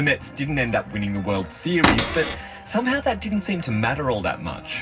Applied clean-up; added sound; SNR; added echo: none; Cupboard open or close / Door; -2 dB; reverberation time 0.4 s.